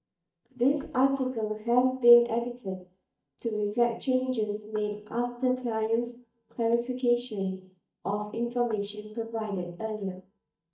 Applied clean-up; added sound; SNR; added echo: neural mask model DeepFilterNet 3.